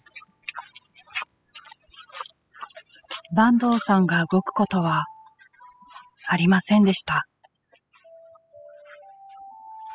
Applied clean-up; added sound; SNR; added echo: classical method spectral subtraction.